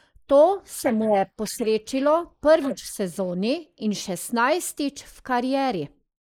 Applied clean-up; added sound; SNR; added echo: neural mask model Resemble Enhance denoiser.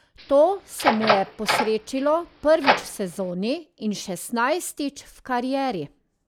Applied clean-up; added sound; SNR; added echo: none; Door; 2 dB; none.